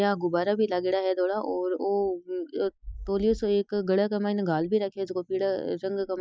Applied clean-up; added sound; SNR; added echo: classical method Wiener filter.